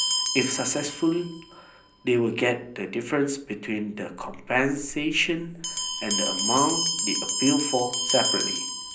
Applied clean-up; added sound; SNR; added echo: none; Bell; 3 dB; reverberation time 0.5 s.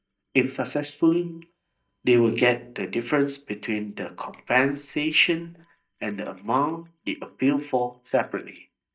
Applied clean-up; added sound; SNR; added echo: neural mask model DeepFilterNet 3.